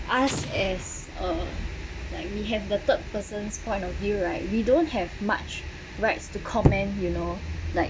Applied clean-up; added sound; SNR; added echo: none; Explosion; 10 dB; none.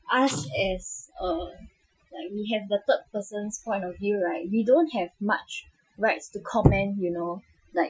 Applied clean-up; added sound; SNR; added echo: classical method Wiener filter.